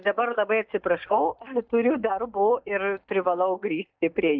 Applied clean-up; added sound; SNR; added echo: neural mask model DeepFilterNet 3.